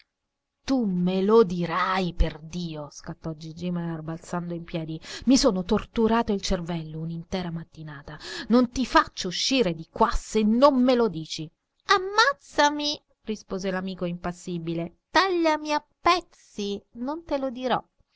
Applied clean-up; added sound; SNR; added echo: none; none; none; none.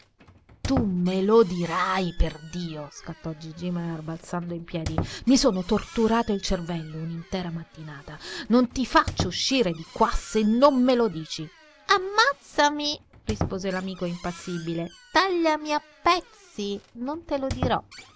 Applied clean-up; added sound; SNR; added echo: none; Squeak; 13 dB; none.